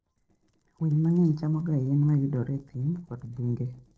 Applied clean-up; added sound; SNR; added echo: neural separator model SepFormer DNS4.